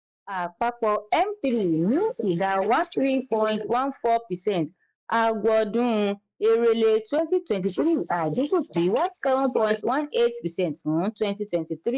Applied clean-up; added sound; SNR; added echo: neural mask model Resemble Enhance denoiser.